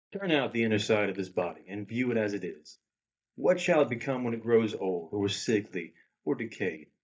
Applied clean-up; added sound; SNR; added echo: neural mask model DeepFilterNet 3.